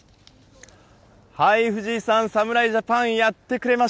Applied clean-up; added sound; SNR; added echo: none; none; none; none.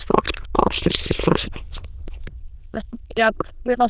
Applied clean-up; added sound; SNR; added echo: neural diffusion model UNIVERSE++.